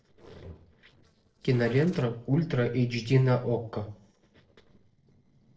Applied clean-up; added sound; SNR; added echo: neural separator model SepFormer DNS4.